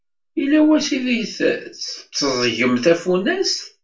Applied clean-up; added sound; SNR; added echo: none; none; none; reverberation time 0.2 s.